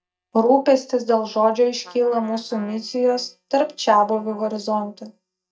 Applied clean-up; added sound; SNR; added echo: neural mask model DeepFilterNet 3.